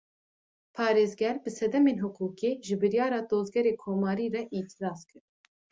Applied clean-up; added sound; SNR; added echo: none; none; none; none.